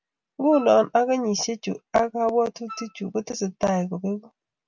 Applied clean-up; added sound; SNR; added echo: none; Wind instrument, woodwind instrument; 19 dB; none.